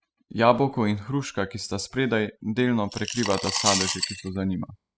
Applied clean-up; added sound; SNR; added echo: classical method spectral subtraction.